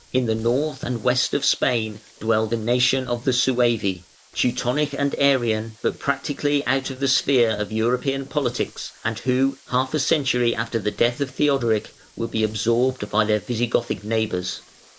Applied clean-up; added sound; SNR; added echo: neural mask model Resemble Enhance denoiser.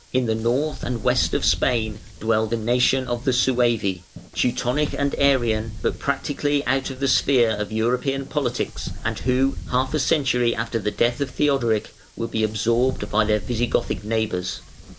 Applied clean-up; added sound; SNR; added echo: none; Wind; 11 dB; none.